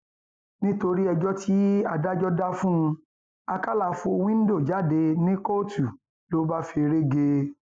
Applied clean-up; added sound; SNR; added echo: neural mask model Resemble Enhance denoiser.